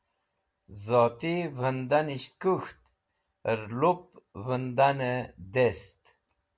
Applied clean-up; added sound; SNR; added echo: none; none; none; none.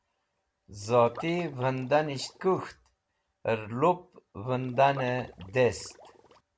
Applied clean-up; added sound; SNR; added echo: none; Liquid; 19 dB; none.